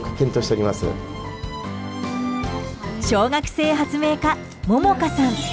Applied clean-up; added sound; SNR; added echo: none; none; none; none.